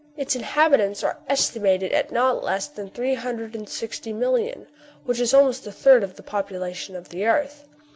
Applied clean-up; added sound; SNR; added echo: none; none; none; none.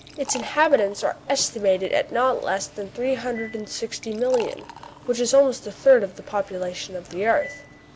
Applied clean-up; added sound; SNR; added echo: none; Liquid; 19 dB; none.